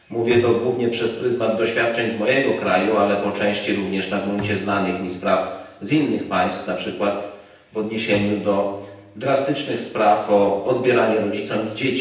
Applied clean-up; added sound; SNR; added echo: none; Bowed string instrument; 20 dB; reverberation time 0.9 s.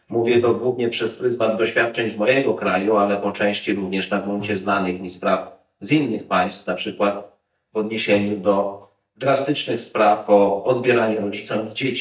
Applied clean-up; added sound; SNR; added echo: neural mask model DeepFilterNet 3.